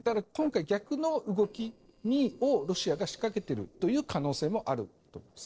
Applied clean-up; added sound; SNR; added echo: neural separator model SepFormer DNS4.